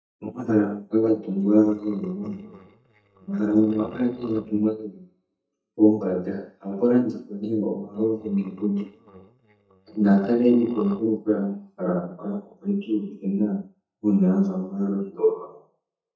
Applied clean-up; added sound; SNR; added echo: neural mask model DeepFilterNet 3.